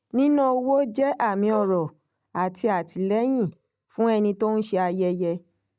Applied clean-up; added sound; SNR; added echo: neural mask model DeepFilterNet 3.